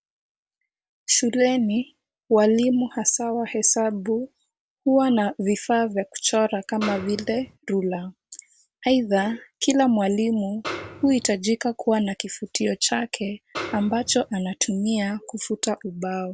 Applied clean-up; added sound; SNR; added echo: none; Snare drum; 11 dB; none.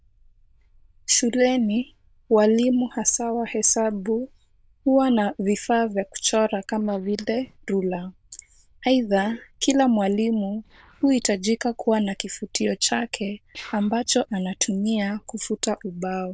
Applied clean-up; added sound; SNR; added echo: neural diffusion model UNIVERSE++.